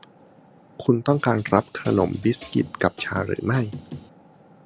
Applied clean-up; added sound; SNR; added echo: none; Drum kit; 16 dB; none.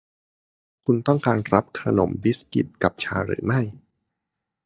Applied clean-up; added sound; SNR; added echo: neural mask model DeepFilterNet 3.